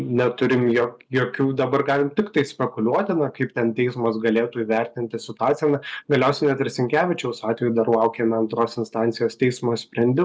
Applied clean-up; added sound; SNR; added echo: none; none; none; none.